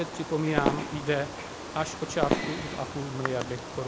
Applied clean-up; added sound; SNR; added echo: none; Fireworks + Wild animals; 2 dB; none.